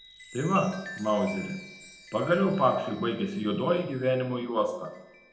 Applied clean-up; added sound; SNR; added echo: none; Chime; 18 dB; reverberation time 0.7 s.